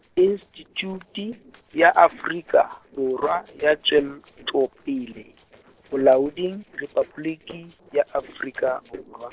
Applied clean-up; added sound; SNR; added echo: neural separator model SepFormer DNS4.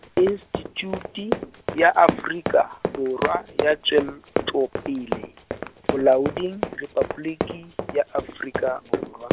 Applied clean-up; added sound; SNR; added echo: none; Run; 5 dB; none.